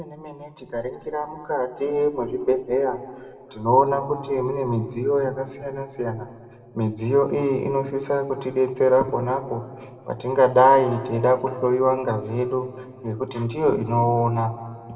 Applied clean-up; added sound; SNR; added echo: none; none; none; reverberation time 1.9 s.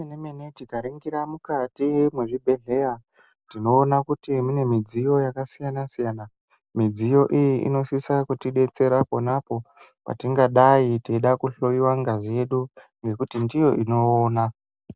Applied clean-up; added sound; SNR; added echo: none; none; none; none.